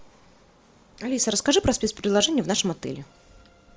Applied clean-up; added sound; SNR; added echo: none; none; none; none.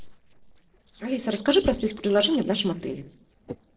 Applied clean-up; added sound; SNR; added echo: neural separator model SepFormer DNS4.